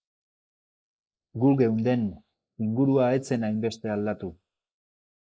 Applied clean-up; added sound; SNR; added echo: neural mask model Resemble Enhance denoiser.